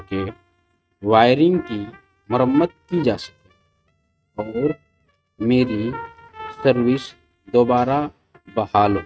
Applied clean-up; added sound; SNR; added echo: neural mask model RNNoise.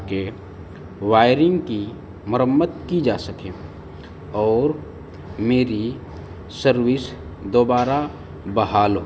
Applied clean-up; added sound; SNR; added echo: none; none; none; none.